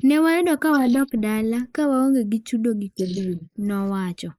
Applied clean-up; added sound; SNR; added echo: neural mask model Resemble Enhance denoiser.